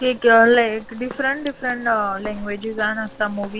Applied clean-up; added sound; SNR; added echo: none; Domestic sounds, home sounds + Walk, footsteps; 18 dB; none.